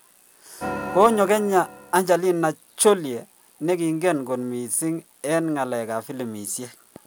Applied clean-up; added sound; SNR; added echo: none; Organ; 12 dB; none.